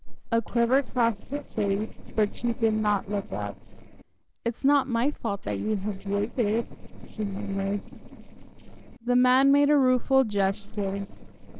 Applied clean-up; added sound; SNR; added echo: neural separator model SepFormer DNS4.